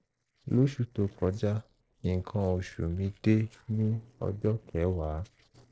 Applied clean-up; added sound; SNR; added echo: neural separator model SepFormer DNS4.